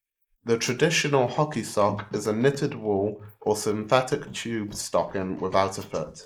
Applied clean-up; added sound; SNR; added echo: neural mask model Resemble Enhance denoiser.